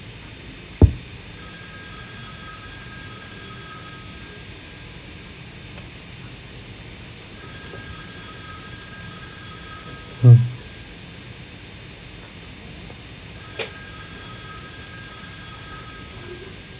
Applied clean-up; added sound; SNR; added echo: none; Telephone; 15 dB; none.